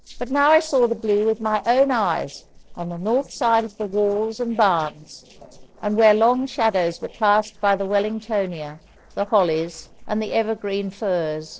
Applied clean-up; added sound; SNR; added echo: neural separator model SepFormer DNS4.